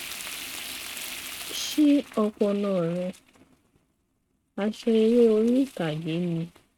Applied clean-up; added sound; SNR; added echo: neural mask model RNNoise.